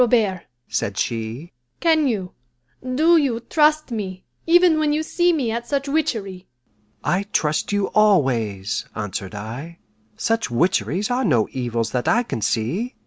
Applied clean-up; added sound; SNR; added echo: none; none; none; none.